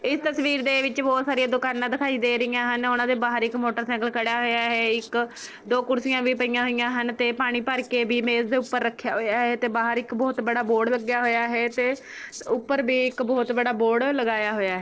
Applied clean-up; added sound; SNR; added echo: neural separator model SepFormer DNS4.